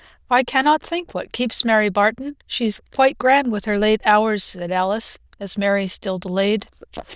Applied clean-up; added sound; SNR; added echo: neural diffusion model UNIVERSE++.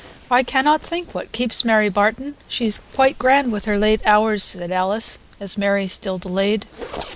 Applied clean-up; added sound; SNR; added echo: none; Zipper (clothing); 18 dB; none.